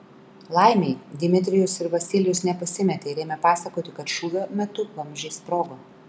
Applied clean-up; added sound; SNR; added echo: none; none; none; none.